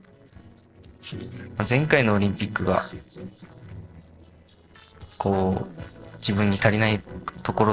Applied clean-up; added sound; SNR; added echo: neural separator model SepFormer DNS4.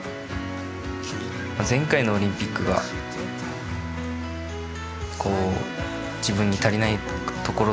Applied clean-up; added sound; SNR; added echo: none; Trumpet; 18 dB; none.